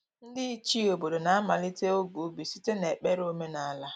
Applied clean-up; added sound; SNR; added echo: none; none; none; none.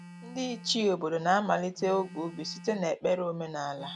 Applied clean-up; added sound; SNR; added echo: none; Telephone; 19 dB; none.